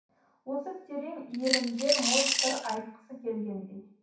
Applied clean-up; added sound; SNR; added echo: none; Coin (dropping) / Glass; -3 dB; reverberation time 0.6 s.